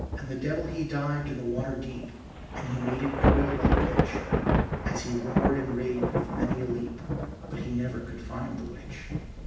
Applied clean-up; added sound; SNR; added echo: none; Thunder / Rain; -3 dB; reverberation time 0.9 s.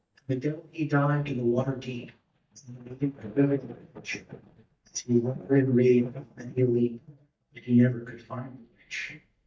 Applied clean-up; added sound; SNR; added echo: neural mask model DeepFilterNet 3.